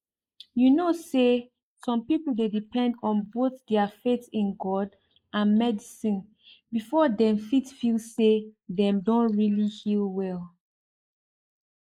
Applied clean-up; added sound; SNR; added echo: neural mask model Resemble Enhance denoiser.